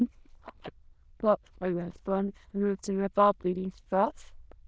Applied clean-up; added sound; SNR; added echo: neural diffusion model UNIVERSE++.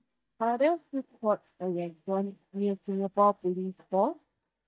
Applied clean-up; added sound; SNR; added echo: neural mask model DeepFilterNet 3.